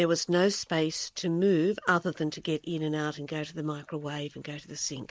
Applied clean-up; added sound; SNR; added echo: neural mask model Resemble Enhance denoiser.